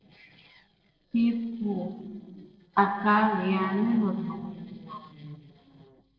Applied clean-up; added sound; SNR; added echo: neural separator model SepFormer DNS4.